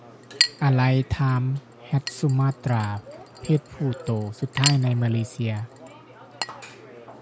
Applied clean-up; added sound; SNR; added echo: none; Chink, clink; 9 dB; none.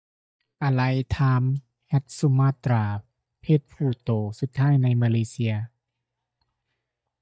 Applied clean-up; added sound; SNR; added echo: neural mask model DeepFilterNet 3.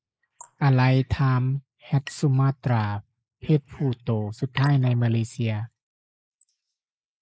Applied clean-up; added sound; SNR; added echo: neural mask model Resemble Enhance denoiser.